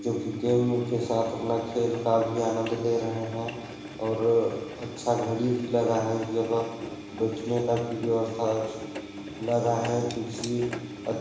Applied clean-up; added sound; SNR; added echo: none; Engine; 11 dB; reverberation time 1.0 s.